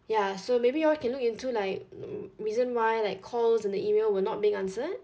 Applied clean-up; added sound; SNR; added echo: none; none; none; none.